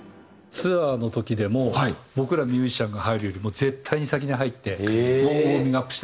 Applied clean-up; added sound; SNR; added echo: none; none; none; none.